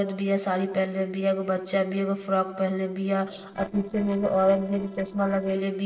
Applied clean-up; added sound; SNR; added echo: neural separator model SepFormer DNS4.